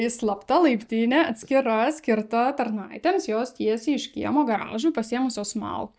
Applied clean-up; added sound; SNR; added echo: neural mask model DeepFilterNet 3.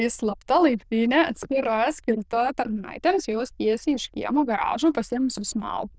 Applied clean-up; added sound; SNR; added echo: neural diffusion model UNIVERSE++.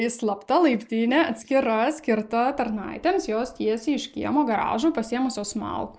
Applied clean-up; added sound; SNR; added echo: neural mask model Resemble Enhance denoiser.